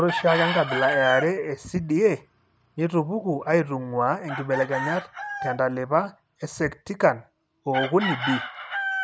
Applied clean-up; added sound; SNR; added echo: none; Chicken, rooster; 8 dB; none.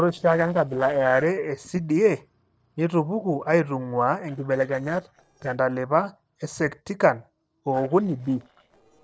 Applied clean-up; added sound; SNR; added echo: neural separator model SepFormer DNS4.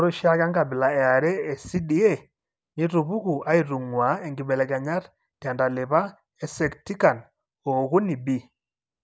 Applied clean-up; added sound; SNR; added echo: none; none; none; none.